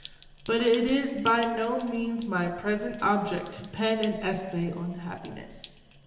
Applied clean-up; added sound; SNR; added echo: none; Sink (filling or washing); 15 dB; reverberation time 1.4 s.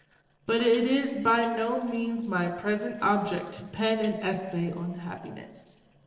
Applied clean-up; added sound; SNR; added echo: neural separator model SepFormer DNS4.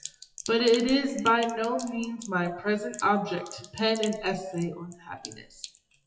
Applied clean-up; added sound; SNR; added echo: classical method WPE with log-MMSE.